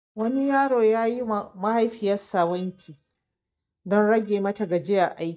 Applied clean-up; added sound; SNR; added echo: neural mask model DeepFilterNet 3.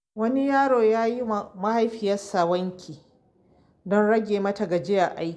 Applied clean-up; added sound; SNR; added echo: none; none; none; none.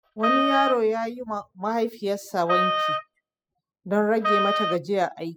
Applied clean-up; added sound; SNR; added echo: classical method spectral subtraction.